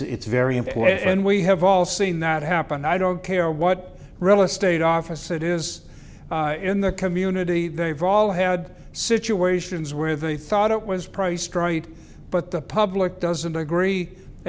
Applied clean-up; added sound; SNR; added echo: none; none; none; none.